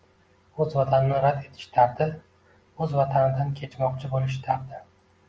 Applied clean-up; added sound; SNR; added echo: none; none; none; none.